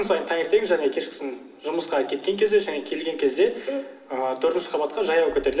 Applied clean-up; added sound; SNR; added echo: none; none; none; reverberation time 2.1 s.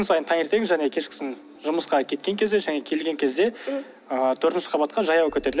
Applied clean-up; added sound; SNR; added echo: none; none; none; none.